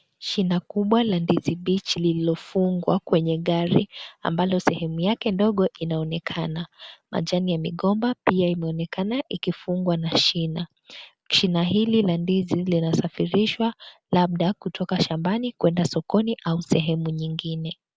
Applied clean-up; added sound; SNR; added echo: none; none; none; none.